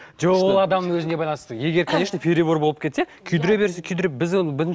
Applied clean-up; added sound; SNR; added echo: none; none; none; none.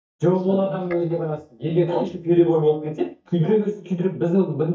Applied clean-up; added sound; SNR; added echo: neural mask model DeepFilterNet 3.